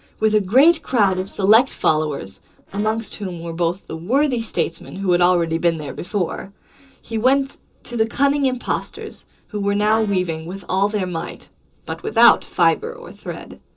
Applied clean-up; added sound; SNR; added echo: neural separator model SepFormer DNS4.